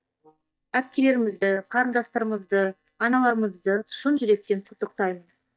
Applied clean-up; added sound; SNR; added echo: neural mask model DeepFilterNet 3.